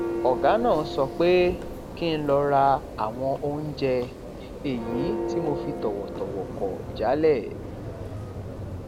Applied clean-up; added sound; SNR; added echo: none; Church bell; 7 dB; none.